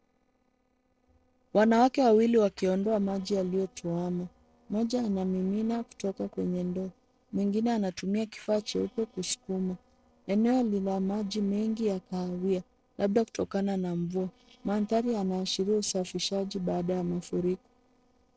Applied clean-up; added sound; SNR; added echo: neural separator model SepFormer DNS4.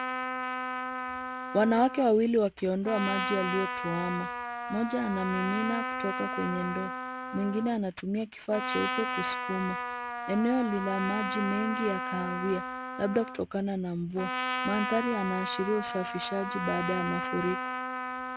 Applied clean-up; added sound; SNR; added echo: none; Trumpet; 4 dB; none.